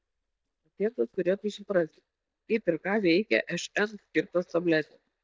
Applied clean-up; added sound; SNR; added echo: neural mask model DeepFilterNet 3.